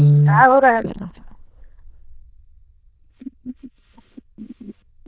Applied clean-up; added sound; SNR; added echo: neural diffusion model UNIVERSE++.